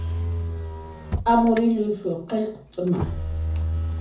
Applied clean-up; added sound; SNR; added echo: none; Motor vehicle (road); 4 dB; reverberation time 0.7 s.